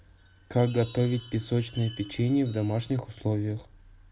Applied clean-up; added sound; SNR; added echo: none; Chime; 17 dB; none.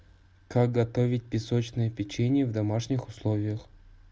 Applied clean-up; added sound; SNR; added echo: none; none; none; none.